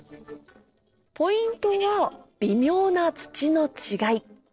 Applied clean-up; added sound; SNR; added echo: neural separator model SepFormer DNS4.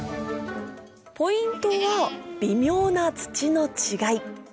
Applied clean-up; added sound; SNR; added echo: none; Livestock, farm animals, working animals; 12 dB; none.